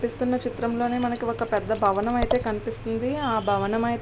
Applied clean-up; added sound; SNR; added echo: none; Scissors; 9 dB; none.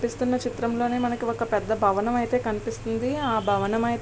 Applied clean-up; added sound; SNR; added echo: none; none; none; none.